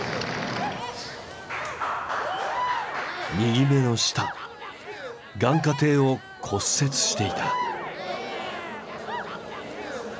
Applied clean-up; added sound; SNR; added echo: none; Crowd / Cheering; 7 dB; none.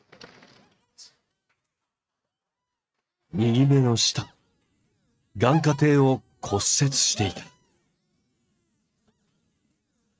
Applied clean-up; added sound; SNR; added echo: neural mask model RNNoise.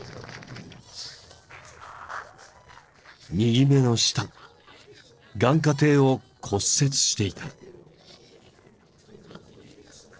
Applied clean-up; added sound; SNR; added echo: neural separator model SepFormer DNS4.